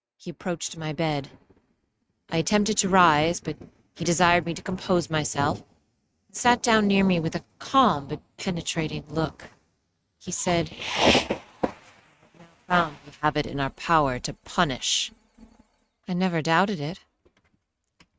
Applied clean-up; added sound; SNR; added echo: neural mask model RNNoise.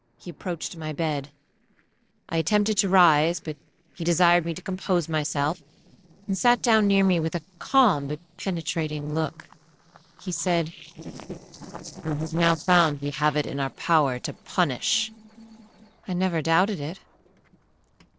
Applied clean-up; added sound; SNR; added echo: neural separator model SepFormer DNS4.